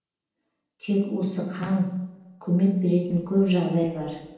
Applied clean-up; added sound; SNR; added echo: neural separator model SepFormer DNS4.